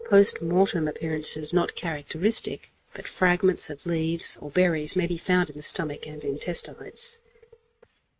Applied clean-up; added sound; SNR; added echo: neural mask model RNNoise.